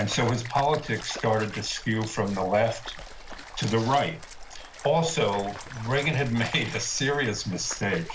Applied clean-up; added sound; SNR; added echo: none; Stream; 13 dB; none.